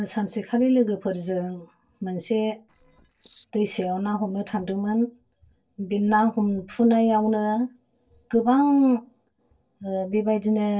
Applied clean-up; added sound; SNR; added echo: neural separator model SepFormer DNS4.